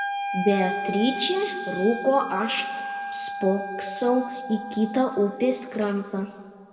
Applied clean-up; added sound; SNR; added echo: none; Wind instrument, woodwind instrument; 7 dB; reverberation time 1.4 s.